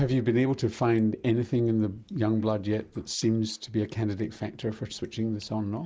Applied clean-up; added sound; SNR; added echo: neural mask model Resemble Enhance denoiser.